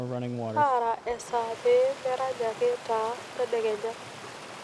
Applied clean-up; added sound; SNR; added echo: none; Stream; 10 dB; none.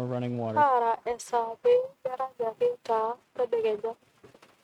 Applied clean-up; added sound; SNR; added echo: neural mask model RNNoise.